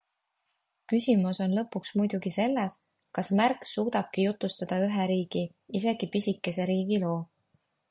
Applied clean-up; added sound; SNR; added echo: none; none; none; none.